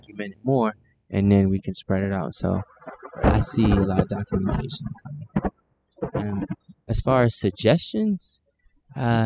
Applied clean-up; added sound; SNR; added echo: classical method spectral subtraction.